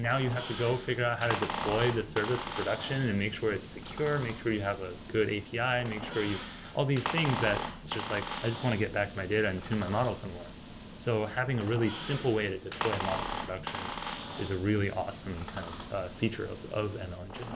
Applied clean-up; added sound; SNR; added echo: none; Squeak; 7 dB; none.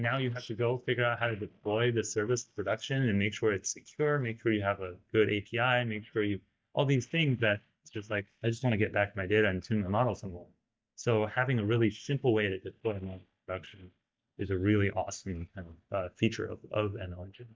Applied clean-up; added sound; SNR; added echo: neural mask model DeepFilterNet 3.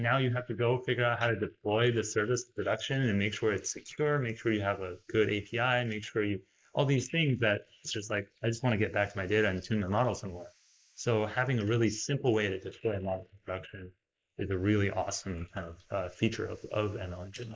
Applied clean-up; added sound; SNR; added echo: neural mask model Resemble Enhance denoiser.